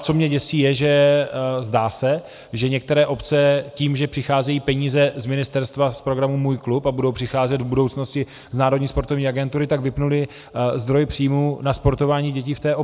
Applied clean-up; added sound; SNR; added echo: none; none; none; none.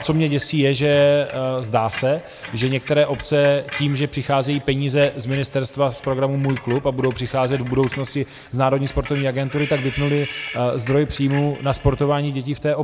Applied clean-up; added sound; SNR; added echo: none; Screech; 17 dB; none.